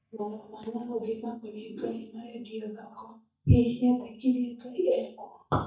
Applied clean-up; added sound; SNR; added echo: neural mask model DeepFilterNet 3.